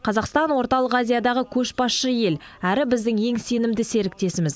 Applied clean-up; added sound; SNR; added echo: none; none; none; none.